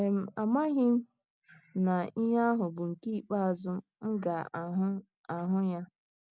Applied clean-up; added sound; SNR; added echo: none; none; none; none.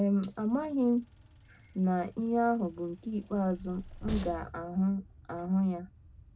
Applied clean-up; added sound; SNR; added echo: none; Train; 15 dB; reverberation time 0.2 s.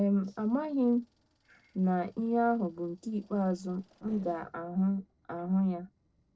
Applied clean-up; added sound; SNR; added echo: neural separator model SepFormer DNS4.